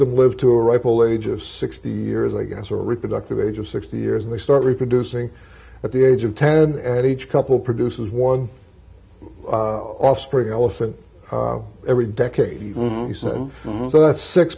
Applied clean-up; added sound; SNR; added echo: none; none; none; none.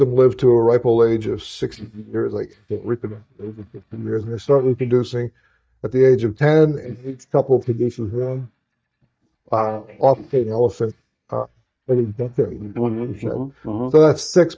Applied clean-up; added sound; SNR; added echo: neural mask model DeepFilterNet 3.